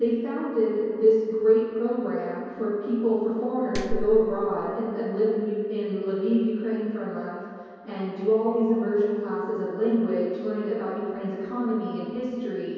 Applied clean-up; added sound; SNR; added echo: none; Clapping; 5 dB; reverberation time 2.2 s.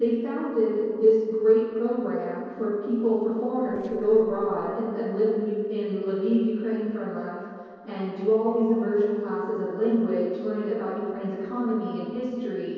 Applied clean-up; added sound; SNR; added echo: neural separator model SepFormer DNS4.